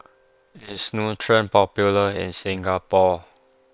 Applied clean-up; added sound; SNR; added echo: neural separator model SepFormer WHAM!.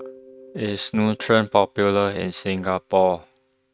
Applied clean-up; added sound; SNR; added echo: neural mask model RNNoise.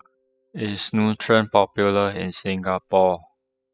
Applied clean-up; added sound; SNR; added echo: classical method spectral subtraction.